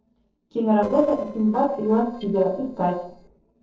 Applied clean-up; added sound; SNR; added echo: neural separator model SepFormer DNS4.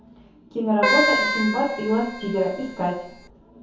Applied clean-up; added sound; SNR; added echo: none; Keyboard (musical); 1 dB; reverberation time 0.6 s.